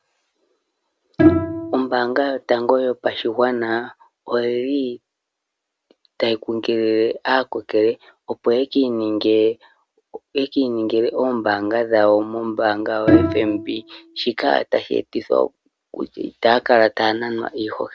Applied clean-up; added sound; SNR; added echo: none; Bowed string instrument; 1 dB; none.